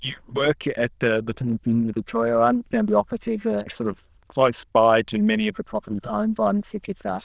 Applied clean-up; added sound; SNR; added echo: neural diffusion model UNIVERSE++.